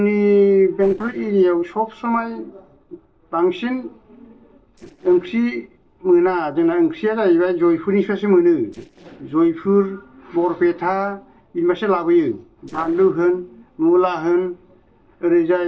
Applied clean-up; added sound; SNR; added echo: neural separator model SepFormer DNS4.